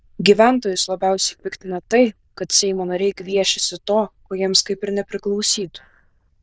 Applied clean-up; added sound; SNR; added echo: neural diffusion model UNIVERSE++.